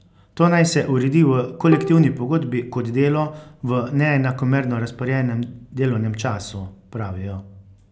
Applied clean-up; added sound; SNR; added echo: none; Bowed string instrument; 12 dB; none.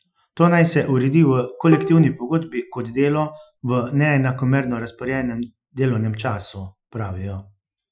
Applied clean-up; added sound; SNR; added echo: classical method Wiener filter.